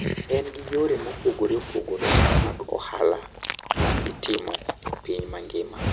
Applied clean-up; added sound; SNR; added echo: none; Dog; -1 dB; none.